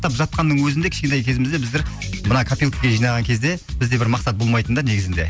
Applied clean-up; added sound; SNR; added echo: none; none; none; none.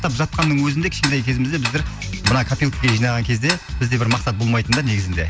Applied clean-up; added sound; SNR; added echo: none; Tick-tock; 10 dB; none.